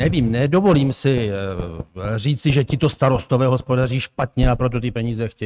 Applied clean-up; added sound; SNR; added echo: neural mask model RNNoise.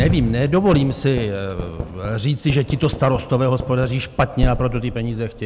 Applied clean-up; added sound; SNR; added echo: none; Fireworks; 8 dB; none.